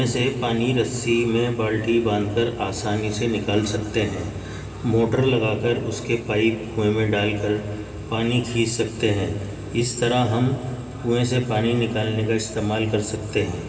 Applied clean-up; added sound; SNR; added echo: none; none; none; reverberation time 2.5 s.